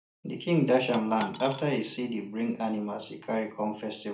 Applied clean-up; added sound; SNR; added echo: none; Coin (dropping); 12 dB; reverberation time 0.4 s.